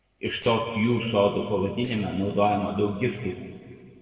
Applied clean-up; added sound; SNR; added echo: neural separator model SepFormer DNS4.